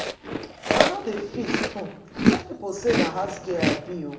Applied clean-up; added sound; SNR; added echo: none; Chewing, mastication; -4 dB; reverberation time 0.7 s.